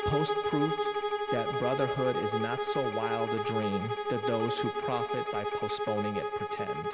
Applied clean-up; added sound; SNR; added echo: none; Bowed string instrument; -2 dB; none.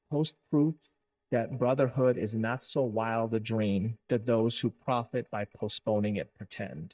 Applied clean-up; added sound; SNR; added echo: neural mask model DeepFilterNet 3.